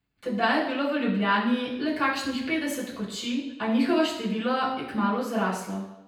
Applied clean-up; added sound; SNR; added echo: none; none; none; reverberation time 0.9 s.